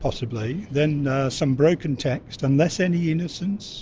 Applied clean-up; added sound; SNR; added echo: none; none; none; none.